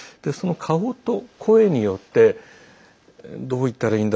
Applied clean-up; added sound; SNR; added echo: none; none; none; none.